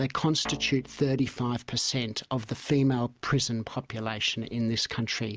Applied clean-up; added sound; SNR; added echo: none; Guitar; 14 dB; none.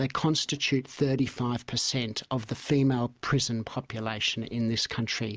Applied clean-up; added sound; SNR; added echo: none; none; none; none.